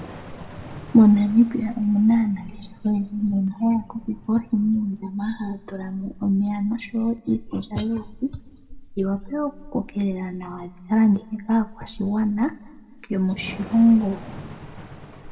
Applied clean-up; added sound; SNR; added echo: none; Thunder / Rain; 18 dB; reverberation time 0.9 s.